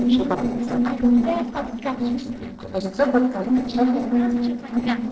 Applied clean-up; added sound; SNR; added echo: neural separator model SepFormer DNS4.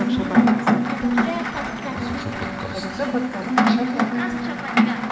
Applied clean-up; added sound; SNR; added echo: none; Rain; -3 dB; reverberation time 2.2 s.